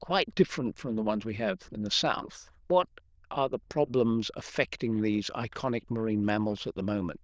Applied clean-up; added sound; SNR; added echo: neural diffusion model UNIVERSE++.